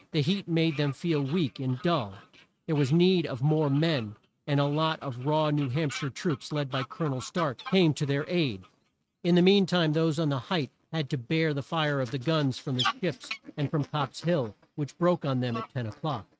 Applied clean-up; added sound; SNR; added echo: neural mask model RNNoise.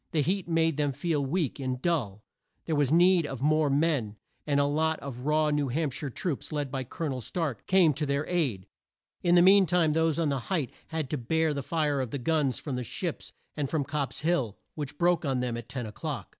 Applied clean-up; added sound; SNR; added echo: none; none; none; none.